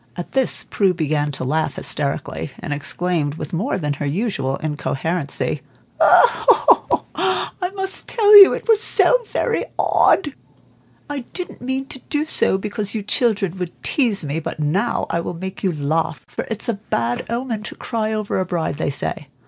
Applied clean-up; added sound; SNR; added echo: none; none; none; none.